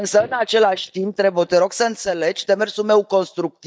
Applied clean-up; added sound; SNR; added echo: neural mask model DeepFilterNet 3.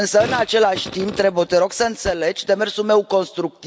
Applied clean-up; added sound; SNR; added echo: none; Fart; 13 dB; none.